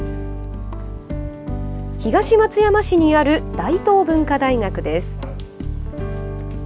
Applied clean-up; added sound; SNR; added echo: none; none; none; none.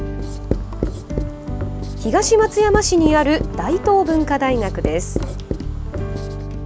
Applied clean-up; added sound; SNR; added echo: none; Writing; 9 dB; none.